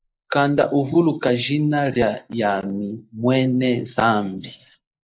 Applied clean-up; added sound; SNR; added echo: neural mask model Resemble Enhance denoiser.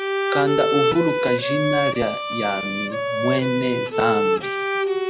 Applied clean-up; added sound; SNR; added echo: none; Bowed string instrument; -2 dB; none.